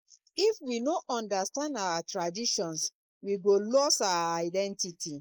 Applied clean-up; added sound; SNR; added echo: neural mask model Resemble Enhance denoiser.